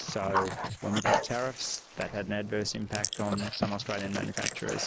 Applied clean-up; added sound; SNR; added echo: neural mask model Resemble Enhance denoiser.